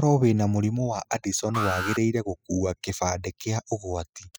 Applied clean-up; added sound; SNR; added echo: classical method spectral subtraction.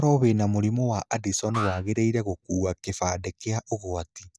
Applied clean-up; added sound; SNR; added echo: neural mask model DeepFilterNet 3.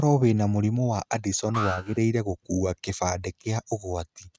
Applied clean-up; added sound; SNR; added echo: neural mask model RNNoise.